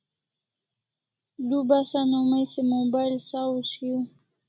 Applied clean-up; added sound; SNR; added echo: none; none; none; none.